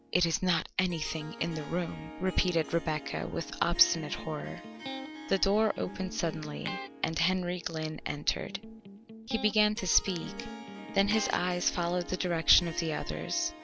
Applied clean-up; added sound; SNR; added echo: none; Electric guitar + Harp; 12 dB; none.